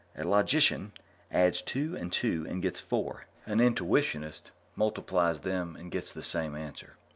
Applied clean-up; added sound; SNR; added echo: none; none; none; none.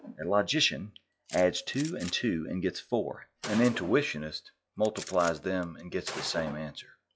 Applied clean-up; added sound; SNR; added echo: classical method log-MMSE.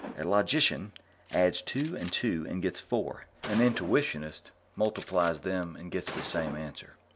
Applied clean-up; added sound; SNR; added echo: none; Gunshot, gunfire; 14 dB; none.